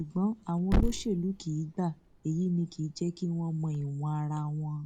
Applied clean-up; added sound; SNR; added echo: none; Thump, thud; 5 dB; none.